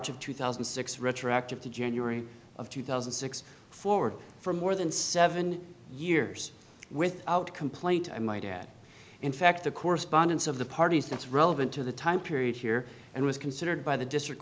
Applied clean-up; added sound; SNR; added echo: none; none; none; none.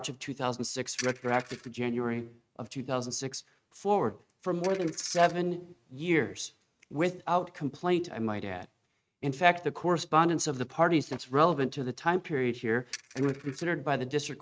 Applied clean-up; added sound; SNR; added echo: neural mask model RNNoise.